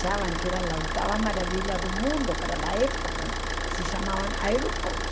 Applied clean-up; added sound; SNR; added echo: none; Idling / Car; -1 dB; none.